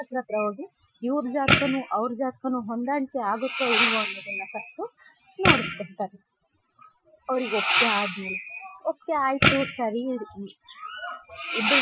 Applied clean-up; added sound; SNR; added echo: classical method Wiener filter.